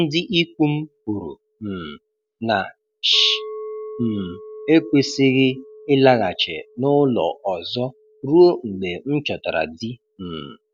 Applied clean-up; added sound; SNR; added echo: none; Chink, clink; 19 dB; none.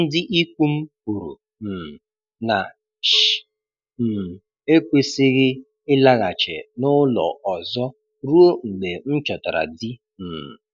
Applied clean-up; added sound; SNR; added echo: neural mask model DeepFilterNet 3.